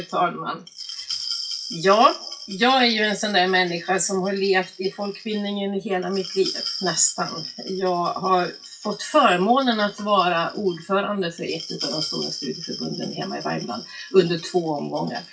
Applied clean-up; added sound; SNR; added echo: classical method WPE with log-MMSE.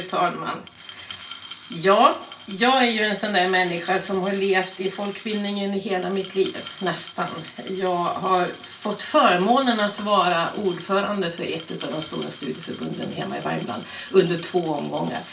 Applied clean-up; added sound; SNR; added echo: none; Glass; 10 dB; reverberation time 0.3 s.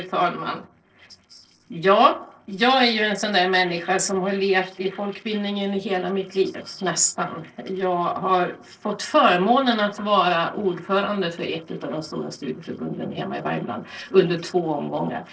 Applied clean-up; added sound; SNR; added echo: neural separator model SepFormer DNS4.